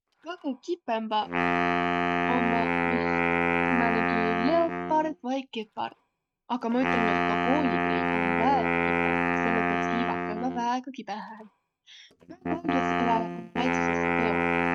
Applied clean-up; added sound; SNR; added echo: neural mask model RNNoise.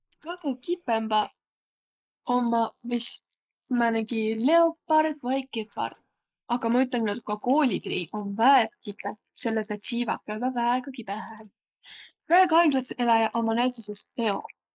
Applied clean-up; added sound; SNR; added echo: neural mask model Resemble Enhance denoiser.